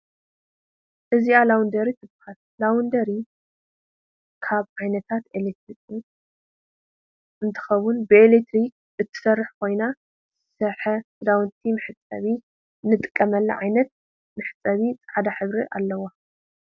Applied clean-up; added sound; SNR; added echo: none; none; none; none.